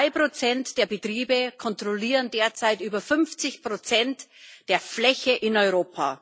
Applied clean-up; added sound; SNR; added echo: none; none; none; none.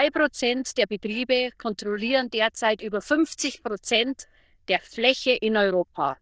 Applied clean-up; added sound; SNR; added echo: neural diffusion model UNIVERSE++.